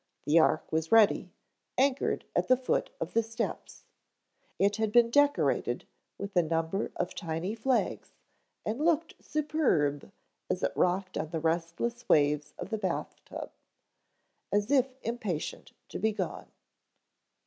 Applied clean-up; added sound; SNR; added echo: none; none; none; none.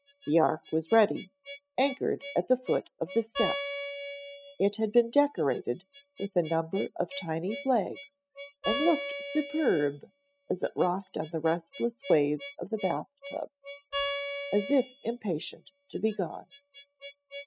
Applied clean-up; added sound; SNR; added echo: classical method spectral subtraction.